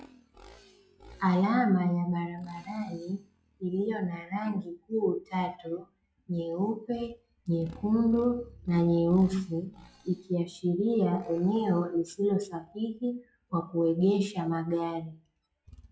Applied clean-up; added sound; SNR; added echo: classical method log-MMSE.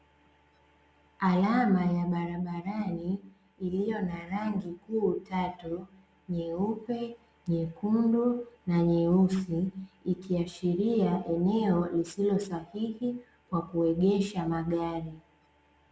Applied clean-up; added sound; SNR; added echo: none; none; none; none.